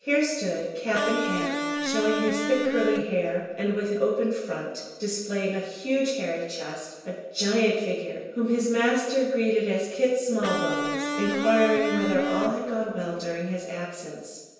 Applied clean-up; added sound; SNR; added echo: none; Electric guitar; 3 dB; reverberation time 1.2 s.